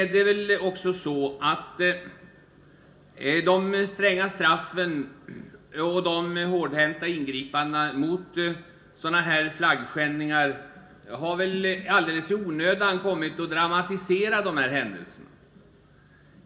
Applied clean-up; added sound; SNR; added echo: none; none; none; reverberation time 0.4 s.